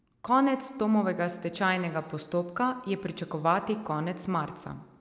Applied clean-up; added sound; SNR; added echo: none; none; none; none.